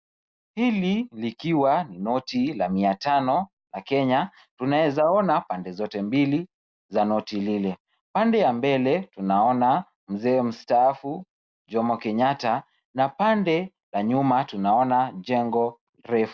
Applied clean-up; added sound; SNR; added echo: none; none; none; none.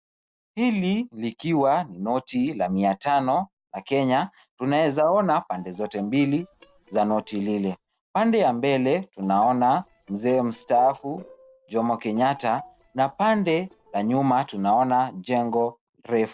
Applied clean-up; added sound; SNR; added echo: neural separator model SepFormer DNS4.